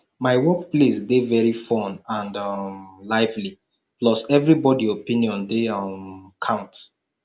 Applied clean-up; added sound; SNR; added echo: none; none; none; none.